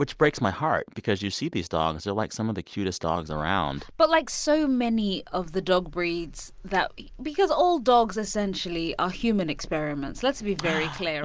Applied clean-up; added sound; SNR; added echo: none; none; none; none.